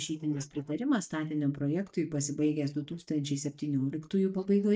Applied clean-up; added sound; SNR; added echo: neural mask model DeepFilterNet 3.